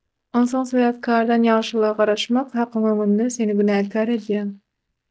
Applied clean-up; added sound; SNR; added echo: neural mask model DeepFilterNet 3.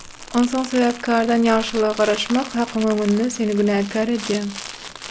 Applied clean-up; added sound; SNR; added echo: none; Crumpling, crinkling; 14 dB; none.